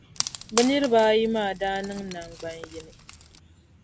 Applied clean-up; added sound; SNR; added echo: none; Wood; 10 dB; none.